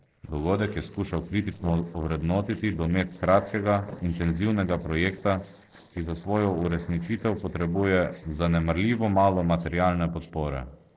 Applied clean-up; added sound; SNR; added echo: neural separator model SepFormer DNS4.